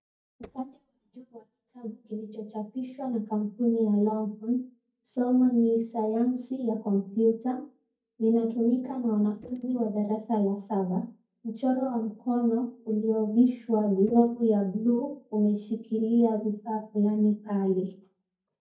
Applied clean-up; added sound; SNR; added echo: neural mask model DeepFilterNet 3.